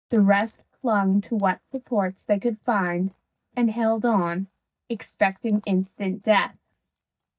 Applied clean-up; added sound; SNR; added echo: neural mask model DeepFilterNet 3.